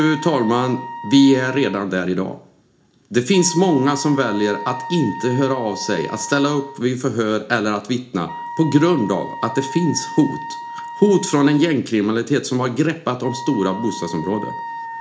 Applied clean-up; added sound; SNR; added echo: none; Wind instrument, woodwind instrument; 13 dB; reverberation time 0.4 s.